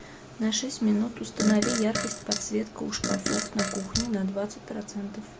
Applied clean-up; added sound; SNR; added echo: none; Fart; 3 dB; none.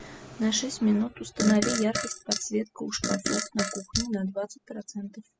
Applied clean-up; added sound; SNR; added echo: classical method spectral subtraction.